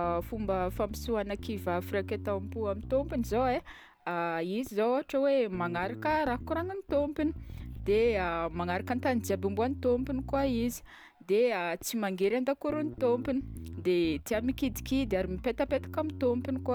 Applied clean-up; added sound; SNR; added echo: none; Bass guitar; 11 dB; none.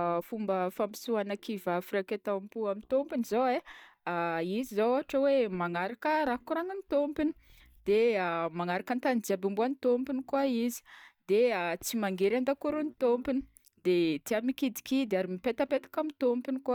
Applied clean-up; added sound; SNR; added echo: neural mask model DeepFilterNet 3.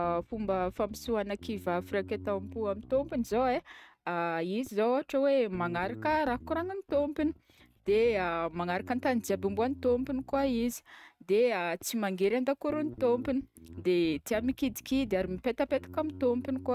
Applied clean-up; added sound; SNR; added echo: neural mask model RNNoise.